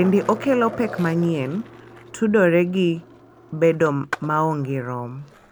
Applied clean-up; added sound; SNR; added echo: none; Skateboard + Guitar; 16 dB; none.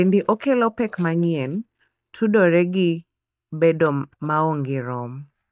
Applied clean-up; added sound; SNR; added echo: neural mask model DeepFilterNet 3.